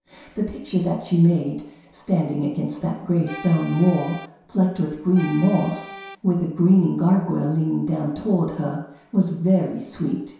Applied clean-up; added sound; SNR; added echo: none; Accordion; 14 dB; reverberation time 0.7 s.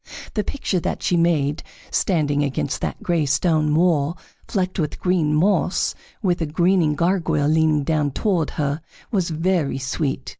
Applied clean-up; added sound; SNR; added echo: none; none; none; none.